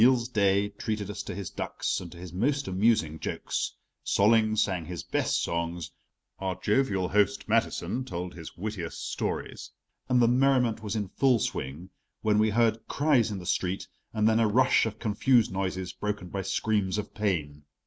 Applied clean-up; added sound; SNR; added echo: none; none; none; none.